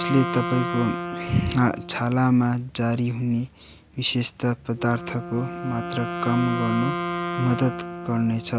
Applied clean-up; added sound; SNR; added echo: none; Wind instrument, woodwind instrument; 8 dB; none.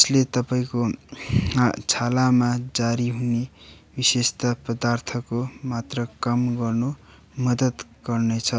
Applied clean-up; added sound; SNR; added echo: none; none; none; none.